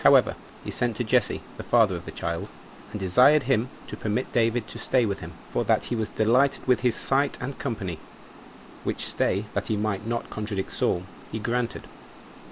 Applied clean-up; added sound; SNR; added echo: none; Water; 20 dB; none.